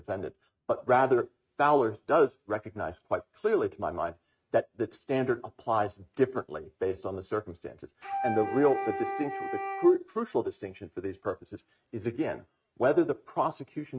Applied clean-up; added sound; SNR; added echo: neural mask model RNNoise.